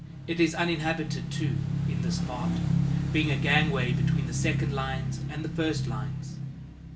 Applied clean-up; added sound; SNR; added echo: none; Motorcycle / Engine; -3 dB; reverberation time 0.2 s.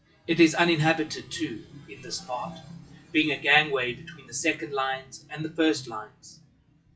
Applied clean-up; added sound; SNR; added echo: classical method WPE with log-MMSE.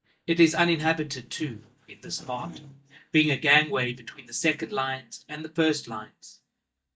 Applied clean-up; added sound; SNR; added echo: neural mask model DeepFilterNet 3.